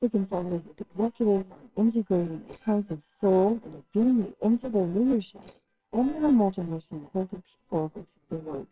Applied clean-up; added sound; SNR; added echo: neural separator model SepFormer WHAMR!.